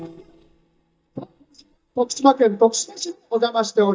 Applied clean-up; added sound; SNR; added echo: neural mask model DeepFilterNet 3.